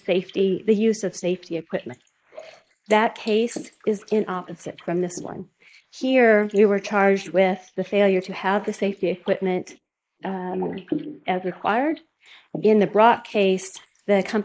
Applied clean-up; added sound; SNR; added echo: neural mask model Resemble Enhance denoiser.